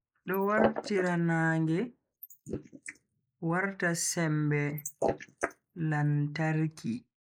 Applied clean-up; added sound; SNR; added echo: neural mask model Resemble Enhance denoiser.